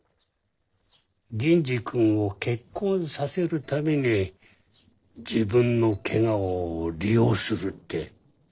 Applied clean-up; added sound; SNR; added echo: neural separator model SepFormer DNS4.